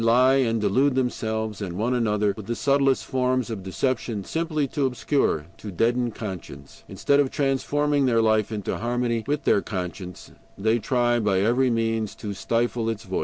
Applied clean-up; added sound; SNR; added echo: none; none; none; none.